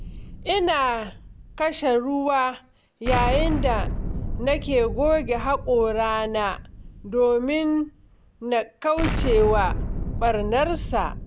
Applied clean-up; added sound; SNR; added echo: none; Explosion; 6 dB; none.